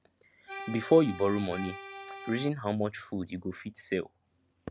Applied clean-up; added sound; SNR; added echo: none; Accordion; 10 dB; none.